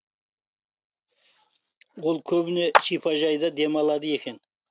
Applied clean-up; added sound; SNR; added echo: neural mask model RNNoise.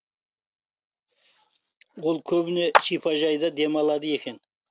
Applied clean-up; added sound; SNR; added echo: none; Clapping; 0 dB; none.